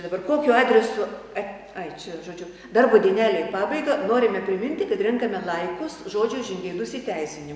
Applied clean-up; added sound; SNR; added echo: none; none; none; none.